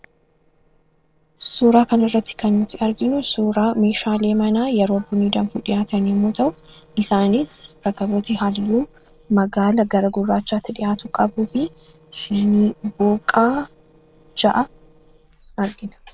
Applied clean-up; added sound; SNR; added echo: neural separator model SepFormer DNS4.